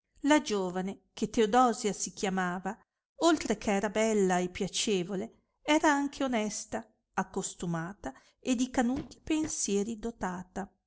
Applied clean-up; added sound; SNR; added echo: neural separator model SepFormer DNS4.